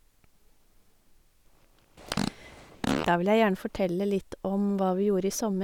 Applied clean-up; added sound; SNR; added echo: none; Fart; 5 dB; none.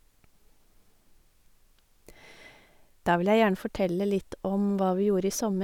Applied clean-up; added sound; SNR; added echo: none; none; none; none.